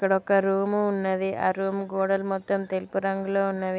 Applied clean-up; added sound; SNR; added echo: none; none; none; none.